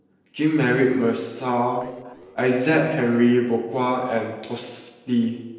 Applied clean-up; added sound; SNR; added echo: neural separator model SepFormer DNS4.